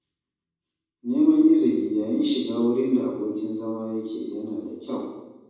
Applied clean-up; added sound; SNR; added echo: none; none; none; reverberation time 1.1 s.